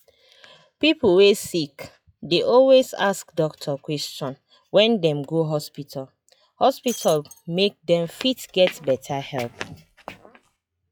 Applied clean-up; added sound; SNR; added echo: classical method log-MMSE.